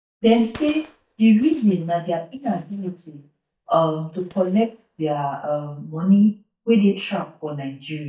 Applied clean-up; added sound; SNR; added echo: neural mask model DeepFilterNet 3.